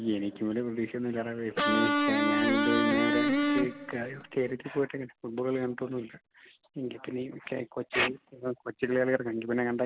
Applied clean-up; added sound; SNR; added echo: none; Electric guitar; -4 dB; none.